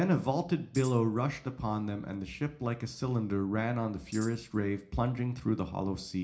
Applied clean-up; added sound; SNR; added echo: none; Tambourine; 20 dB; reverberation time 0.4 s.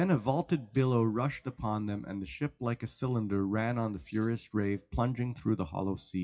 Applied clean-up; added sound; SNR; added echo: classical method WPE with log-MMSE.